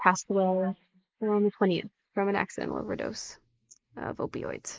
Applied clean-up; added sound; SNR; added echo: neural mask model Resemble Enhance denoiser.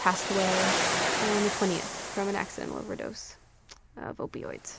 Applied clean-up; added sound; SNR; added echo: none; Waves, surf; 0 dB; none.